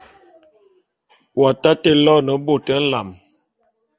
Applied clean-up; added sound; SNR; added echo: none; none; none; none.